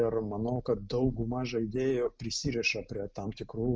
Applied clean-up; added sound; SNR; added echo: none; none; none; none.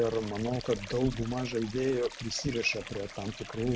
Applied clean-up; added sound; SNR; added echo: none; Stream; 14 dB; none.